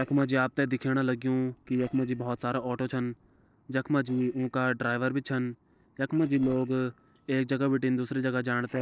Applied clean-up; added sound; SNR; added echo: neural separator model SepFormer DNS4.